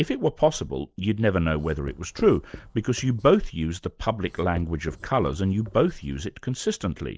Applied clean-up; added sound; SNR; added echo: neural separator model SepFormer DNS4.